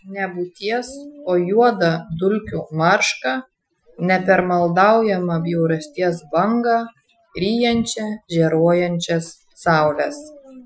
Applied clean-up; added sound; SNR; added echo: classical method Wiener filter.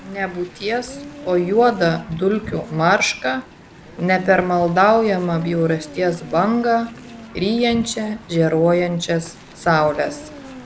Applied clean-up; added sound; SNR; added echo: none; Dog + Wind; 17 dB; none.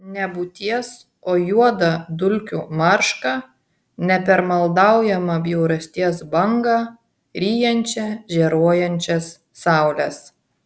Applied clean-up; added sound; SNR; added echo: none; none; none; none.